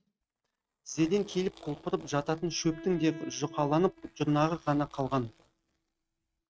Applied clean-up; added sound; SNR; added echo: neural mask model RNNoise.